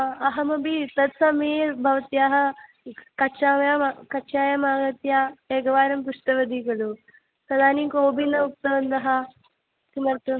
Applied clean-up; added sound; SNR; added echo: none; none; none; none.